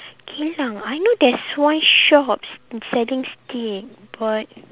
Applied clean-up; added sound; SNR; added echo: none; none; none; none.